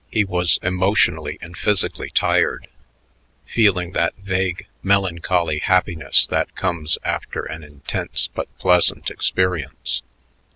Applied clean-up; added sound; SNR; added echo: none; none; none; none.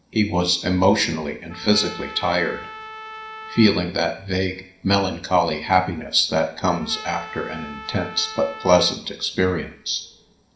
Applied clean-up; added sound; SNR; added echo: none; Trumpet; 16 dB; reverberation time 0.5 s.